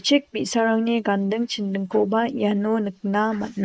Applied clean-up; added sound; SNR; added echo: neural mask model Resemble Enhance denoiser.